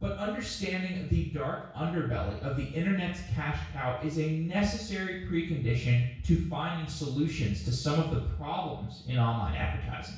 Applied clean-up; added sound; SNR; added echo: none; none; none; reverberation time 0.6 s.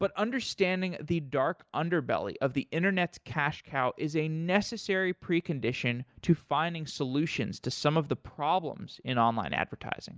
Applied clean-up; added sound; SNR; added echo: none; none; none; none.